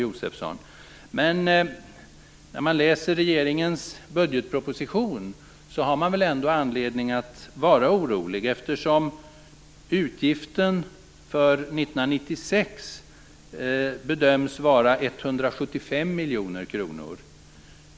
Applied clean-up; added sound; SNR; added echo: none; none; none; none.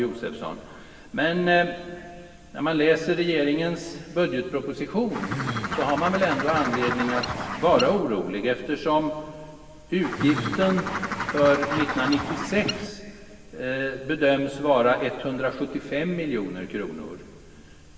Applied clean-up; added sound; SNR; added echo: none; Bird; 4 dB; reverberation time 2.6 s.